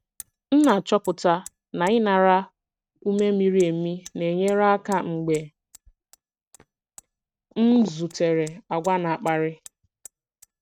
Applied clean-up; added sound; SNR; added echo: neural mask model RNNoise.